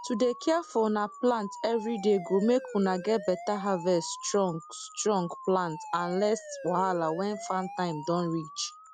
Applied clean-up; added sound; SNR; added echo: classical method log-MMSE.